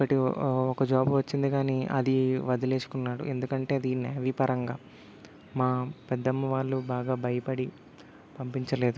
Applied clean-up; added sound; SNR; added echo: none; none; none; none.